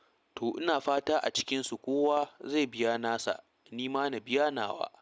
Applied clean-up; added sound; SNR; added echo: none; none; none; none.